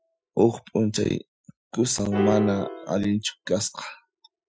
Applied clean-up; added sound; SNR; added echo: classical method Wiener filter.